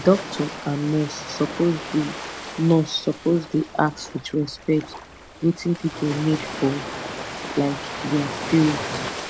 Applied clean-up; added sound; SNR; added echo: none; Ocean; 9 dB; none.